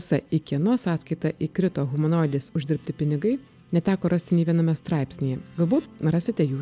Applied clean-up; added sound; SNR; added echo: none; none; none; none.